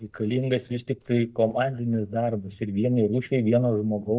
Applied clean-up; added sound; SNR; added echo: neural mask model DeepFilterNet 3.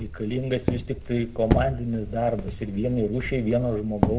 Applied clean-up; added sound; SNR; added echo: none; Walk, footsteps; 4 dB; reverberation time 0.4 s.